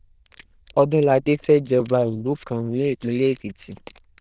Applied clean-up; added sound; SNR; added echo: neural diffusion model UNIVERSE++.